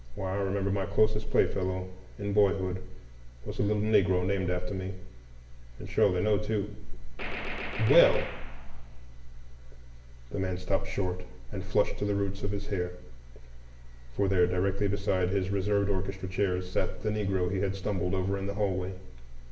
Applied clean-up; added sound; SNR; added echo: none; Gunshot, gunfire; 11 dB; reverberation time 0.7 s.